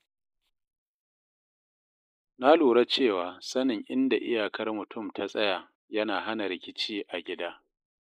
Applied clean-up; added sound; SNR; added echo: neural mask model Resemble Enhance denoiser.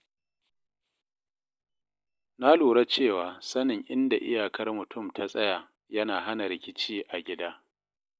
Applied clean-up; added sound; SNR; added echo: none; none; none; none.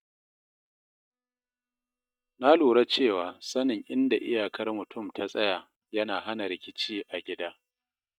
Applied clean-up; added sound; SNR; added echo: neural mask model DeepFilterNet 3.